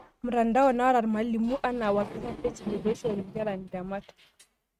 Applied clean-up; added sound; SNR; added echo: neural mask model RNNoise.